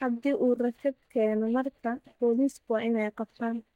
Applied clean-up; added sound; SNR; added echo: neural mask model DeepFilterNet 3.